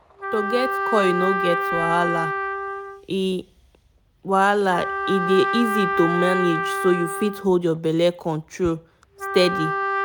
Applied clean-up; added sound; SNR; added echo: none; Trumpet; 4 dB; none.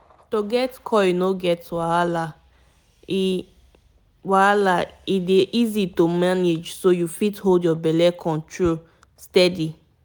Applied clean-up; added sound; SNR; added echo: none; none; none; none.